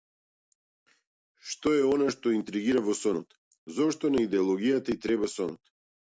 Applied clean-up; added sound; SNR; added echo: none; none; none; none.